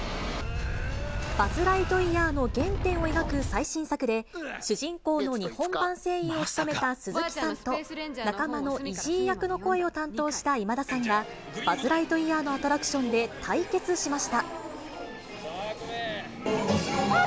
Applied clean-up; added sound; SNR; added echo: none; none; none; none.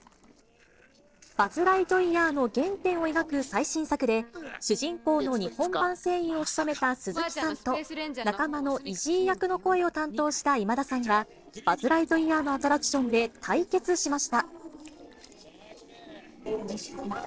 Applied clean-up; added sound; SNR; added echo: neural separator model SepFormer DNS4.